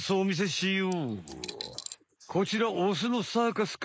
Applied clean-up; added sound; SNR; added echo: neural mask model Resemble Enhance denoiser.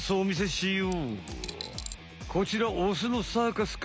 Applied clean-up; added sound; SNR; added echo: none; Coin (dropping); 14 dB; none.